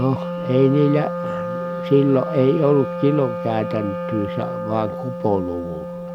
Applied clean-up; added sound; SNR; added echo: none; Wind instrument, woodwind instrument; 6 dB; none.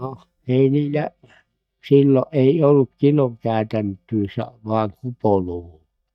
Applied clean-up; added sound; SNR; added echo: neural mask model DeepFilterNet 3.